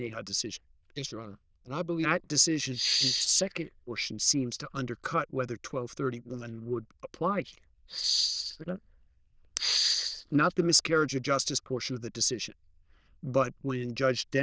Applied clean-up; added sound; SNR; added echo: neural diffusion model UNIVERSE++.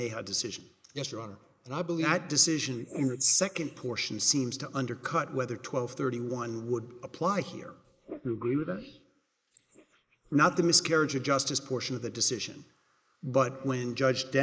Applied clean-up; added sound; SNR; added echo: neural mask model Resemble Enhance denoiser.